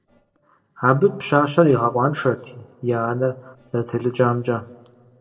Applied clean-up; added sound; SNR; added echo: neural separator model SepFormer DNS4.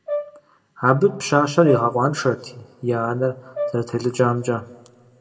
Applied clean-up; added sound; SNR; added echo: none; Brass instrument; 12 dB; reverberation time 0.7 s.